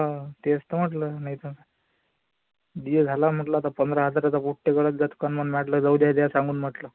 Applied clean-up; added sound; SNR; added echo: none; none; none; none.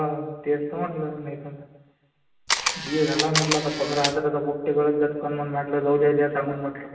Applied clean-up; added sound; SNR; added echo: none; Camera; 2 dB; reverberation time 1.0 s.